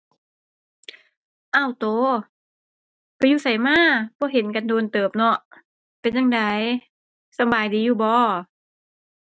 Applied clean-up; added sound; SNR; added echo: none; none; none; none.